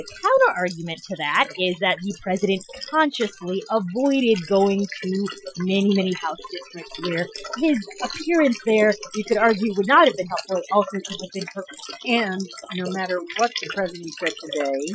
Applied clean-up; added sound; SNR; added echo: classical method Wiener filter.